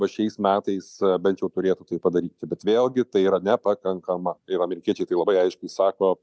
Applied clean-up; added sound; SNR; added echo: none; none; none; none.